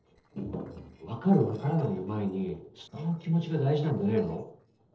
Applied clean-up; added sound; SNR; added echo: neural separator model SepFormer DNS4.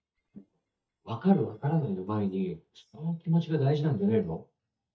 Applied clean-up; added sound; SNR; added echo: neural mask model DeepFilterNet 3.